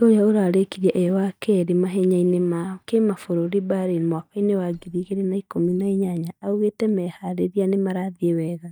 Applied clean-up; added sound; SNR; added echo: neural mask model DeepFilterNet 3.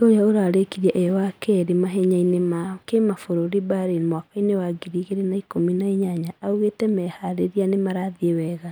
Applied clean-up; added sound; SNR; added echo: none; none; none; none.